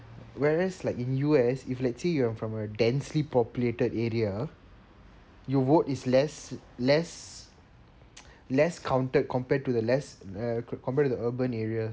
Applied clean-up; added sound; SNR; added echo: none; none; none; none.